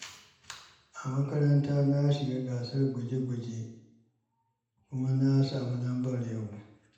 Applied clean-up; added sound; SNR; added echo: none; none; none; reverberation time 0.9 s.